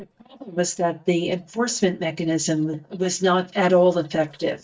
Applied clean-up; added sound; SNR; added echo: neural mask model DeepFilterNet 3.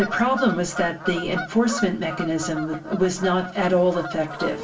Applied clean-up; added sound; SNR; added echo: none; Bird vocalization, bird call, bird song / Fowl; 10 dB; reverberation time 0.3 s.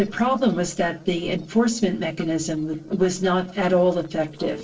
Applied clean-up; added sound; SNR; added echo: neural separator model SepFormer DNS4.